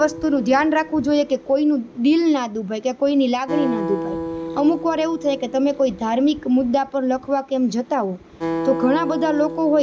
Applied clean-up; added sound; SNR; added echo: none; Acoustic guitar; 11 dB; none.